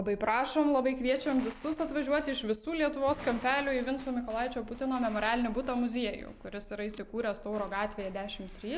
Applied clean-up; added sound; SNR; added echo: none; none; none; none.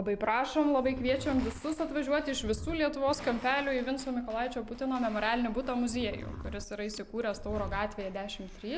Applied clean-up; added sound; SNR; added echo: none; Livestock, farm animals, working animals; 12 dB; none.